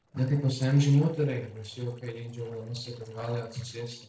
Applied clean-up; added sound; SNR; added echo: neural separator model SepFormer DNS4.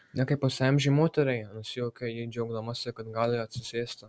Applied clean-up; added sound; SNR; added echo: none; none; none; none.